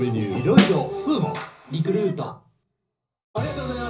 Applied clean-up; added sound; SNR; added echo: none; Snare drum; 0 dB; reverberation time 0.5 s.